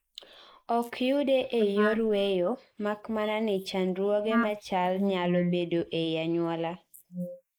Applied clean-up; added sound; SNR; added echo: neural mask model Resemble Enhance denoiser.